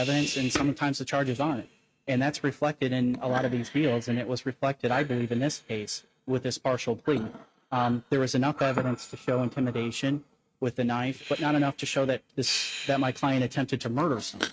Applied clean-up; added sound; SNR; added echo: neural mask model RNNoise.